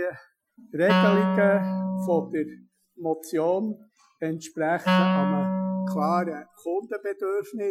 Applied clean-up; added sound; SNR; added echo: classical method Wiener filter.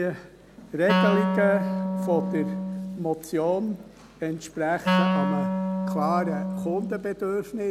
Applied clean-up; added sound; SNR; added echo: none; Wind instrument, woodwind instrument; -1 dB; none.